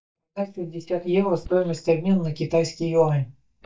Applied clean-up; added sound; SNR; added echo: neural mask model DeepFilterNet 3.